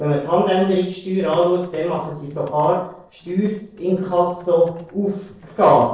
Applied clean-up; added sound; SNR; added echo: neural separator model SepFormer DNS4.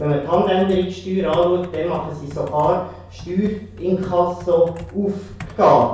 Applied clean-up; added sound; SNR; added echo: none; Computer keyboard; 18 dB; reverberation time 0.6 s.